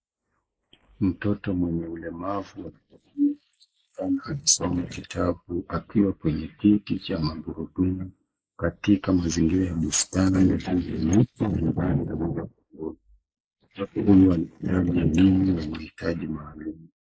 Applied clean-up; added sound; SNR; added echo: neural mask model Resemble Enhance denoiser.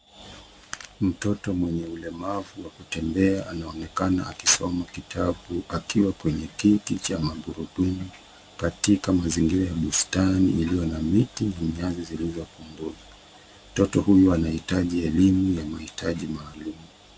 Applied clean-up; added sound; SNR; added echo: none; none; none; none.